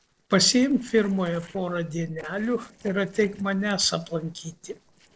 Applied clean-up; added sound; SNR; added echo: neural separator model SepFormer DNS4.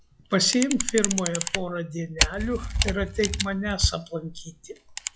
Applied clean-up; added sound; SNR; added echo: classical method log-MMSE.